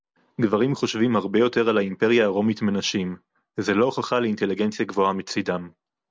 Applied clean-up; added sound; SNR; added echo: none; none; none; none.